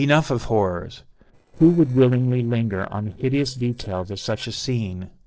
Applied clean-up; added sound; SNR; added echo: neural separator model SepFormer DNS4.